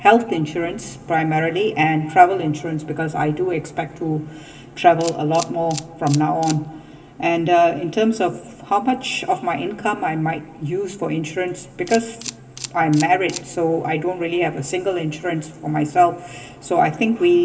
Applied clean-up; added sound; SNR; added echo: none; Camera; 16 dB; reverberation time 1.7 s.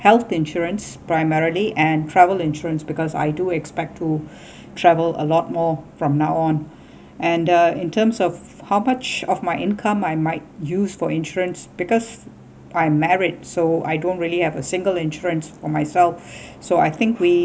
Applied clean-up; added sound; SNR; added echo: none; none; none; none.